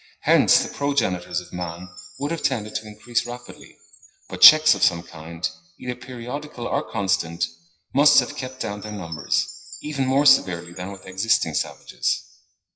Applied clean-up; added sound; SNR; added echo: classical method WPE with log-MMSE.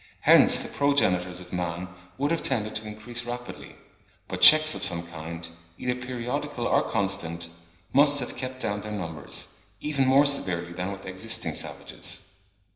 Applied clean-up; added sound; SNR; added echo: none; Chime; 19 dB; reverberation time 0.9 s.